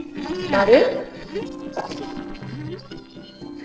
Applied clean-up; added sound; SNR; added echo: neural separator model SepFormer DNS4.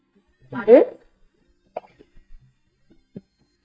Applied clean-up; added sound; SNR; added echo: neural mask model DeepFilterNet 3.